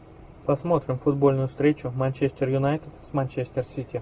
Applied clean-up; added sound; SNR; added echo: none; none; none; none.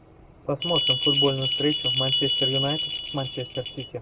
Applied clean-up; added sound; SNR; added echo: none; Bell; -3 dB; none.